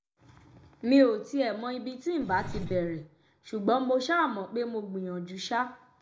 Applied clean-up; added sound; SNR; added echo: none; Engine; 17 dB; reverberation time 0.3 s.